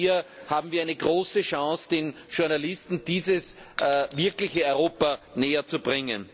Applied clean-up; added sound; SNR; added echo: none; Shatter / Crushing; 16 dB; none.